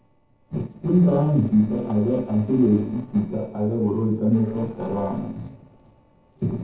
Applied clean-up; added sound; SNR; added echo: neural separator model SepFormer DNS4.